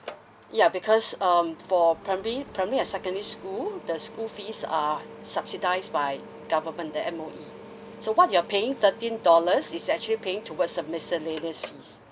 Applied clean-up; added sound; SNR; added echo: none; Mechanical fan; 17 dB; none.